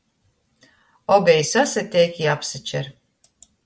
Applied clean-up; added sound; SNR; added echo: none; none; none; none.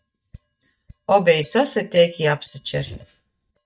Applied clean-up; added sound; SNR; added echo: neural mask model DeepFilterNet 3.